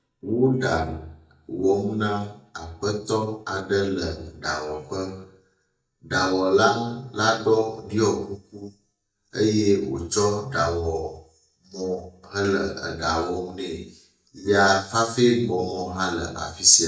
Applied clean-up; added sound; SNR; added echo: neural mask model DeepFilterNet 3.